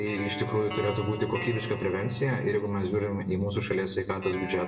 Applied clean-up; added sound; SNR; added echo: none; Guitar; 13 dB; reverberation time 0.9 s.